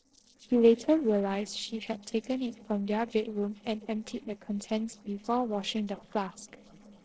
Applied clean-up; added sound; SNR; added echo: neural separator model SepFormer DNS4.